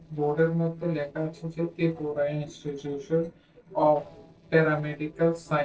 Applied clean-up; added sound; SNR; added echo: neural separator model SepFormer DNS4.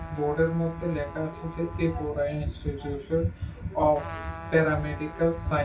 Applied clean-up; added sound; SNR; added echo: none; Trumpet; 16 dB; reverberation time 0.2 s.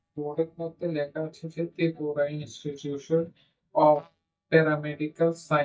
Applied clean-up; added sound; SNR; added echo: neural mask model DeepFilterNet 3.